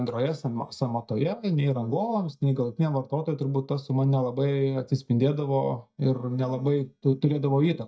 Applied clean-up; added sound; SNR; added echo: neural mask model DeepFilterNet 3.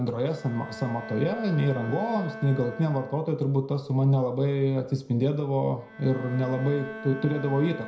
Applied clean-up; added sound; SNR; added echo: none; Bowed string instrument; 15 dB; reverberation time 0.5 s.